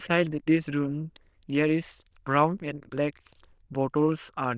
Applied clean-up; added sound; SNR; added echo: neural diffusion model UNIVERSE++.